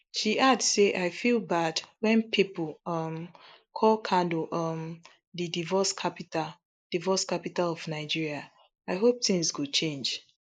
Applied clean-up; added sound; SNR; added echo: neural mask model Resemble Enhance denoiser.